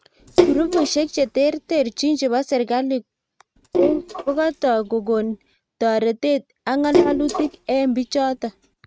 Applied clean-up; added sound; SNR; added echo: neural mask model RNNoise.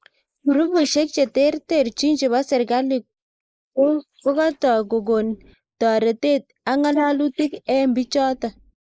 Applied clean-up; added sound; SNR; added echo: neural mask model Resemble Enhance denoiser.